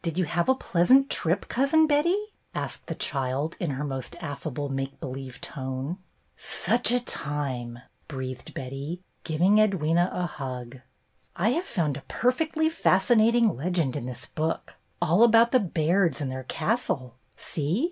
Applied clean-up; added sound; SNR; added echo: none; none; none; none.